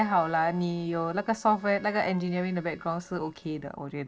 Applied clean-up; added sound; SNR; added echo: neural separator model SepFormer DNS4.